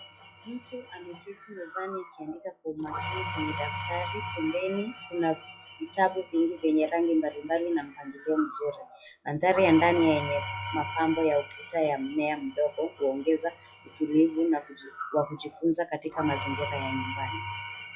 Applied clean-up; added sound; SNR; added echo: classical method log-MMSE.